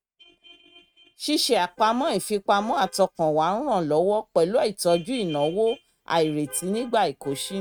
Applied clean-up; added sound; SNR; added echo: neural mask model RNNoise.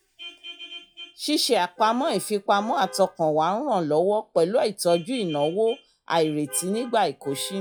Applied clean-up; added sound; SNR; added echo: classical method log-MMSE.